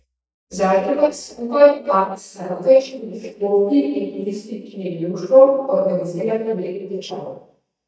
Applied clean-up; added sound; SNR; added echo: neural mask model DeepFilterNet 3.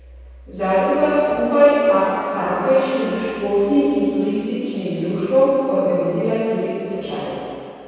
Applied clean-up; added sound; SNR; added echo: none; Wind instrument, woodwind instrument; 19 dB; reverberation time 2.2 s.